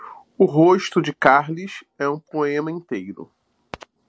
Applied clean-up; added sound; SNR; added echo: none; none; none; none.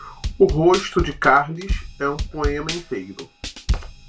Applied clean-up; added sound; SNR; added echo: none; Drum / Drum kit; 6 dB; reverberation time 0.2 s.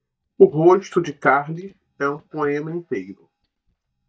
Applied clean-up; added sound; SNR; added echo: neural mask model DeepFilterNet 3.